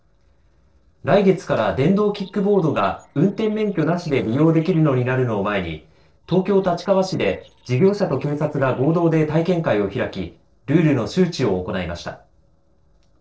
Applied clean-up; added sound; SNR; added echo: neural separator model SepFormer DNS4.